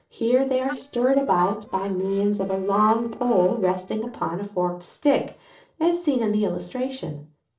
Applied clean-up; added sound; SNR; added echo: neural separator model SepFormer DNS4.